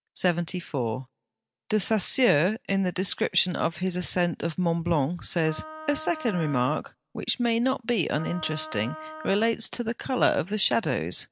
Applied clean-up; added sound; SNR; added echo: none; Wind instrument, woodwind instrument; 14 dB; none.